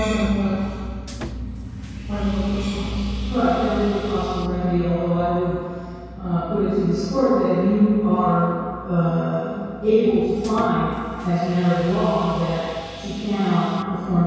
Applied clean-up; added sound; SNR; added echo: none; Sawing; 19 dB; reverberation time 2.0 s.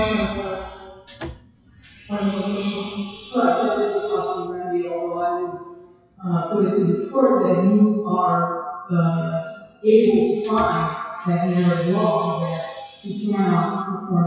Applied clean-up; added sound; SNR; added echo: classical method WPE with log-MMSE.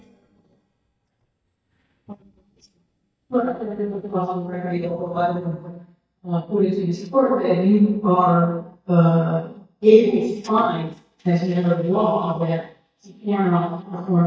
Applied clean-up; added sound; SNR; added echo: neural mask model DeepFilterNet 3.